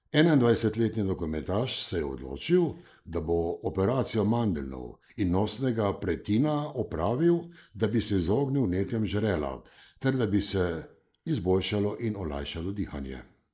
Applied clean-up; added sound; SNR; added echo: neural mask model Resemble Enhance denoiser.